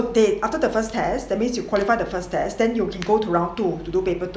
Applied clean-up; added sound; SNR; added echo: none; none; none; none.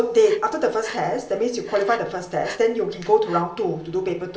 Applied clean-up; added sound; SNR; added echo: neural separator model SepFormer DNS4.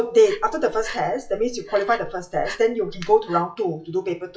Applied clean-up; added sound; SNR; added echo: classical method WPE with log-MMSE.